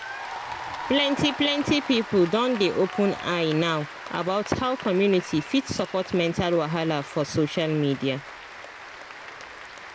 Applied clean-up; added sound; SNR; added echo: none; Applause / Cheering; 12 dB; none.